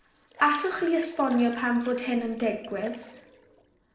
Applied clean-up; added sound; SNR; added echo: neural separator model SepFormer DNS4.